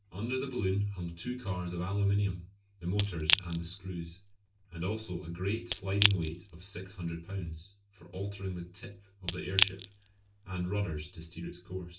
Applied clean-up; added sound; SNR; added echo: none; Crack / Crushing; -1 dB; reverberation time 0.3 s.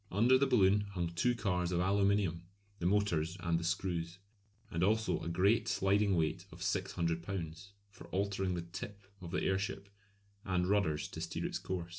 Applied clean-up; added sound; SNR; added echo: none; none; none; none.